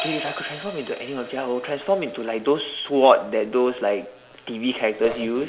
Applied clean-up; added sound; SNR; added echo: none; Crash cymbal; 17 dB; none.